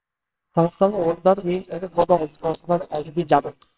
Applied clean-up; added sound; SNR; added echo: neural separator model SepFormer WHAMR!.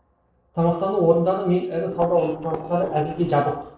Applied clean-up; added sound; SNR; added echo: neural separator model SepFormer DNS4.